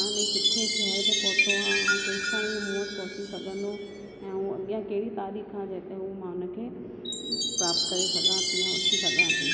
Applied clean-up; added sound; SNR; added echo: none; Chime; -5 dB; none.